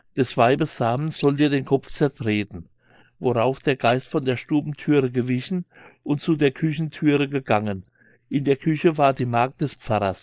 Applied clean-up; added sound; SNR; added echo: neural mask model Resemble Enhance denoiser.